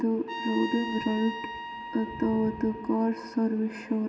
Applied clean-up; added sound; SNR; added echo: none; Trumpet; 10 dB; reverberation time 2.1 s.